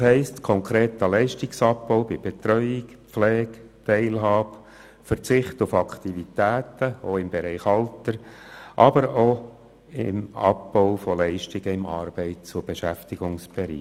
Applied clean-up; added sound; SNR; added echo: none; none; none; none.